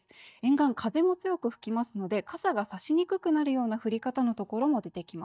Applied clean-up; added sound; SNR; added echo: neural mask model DeepFilterNet 3.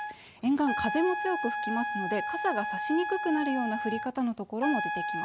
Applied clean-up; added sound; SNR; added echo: none; Trumpet; 3 dB; none.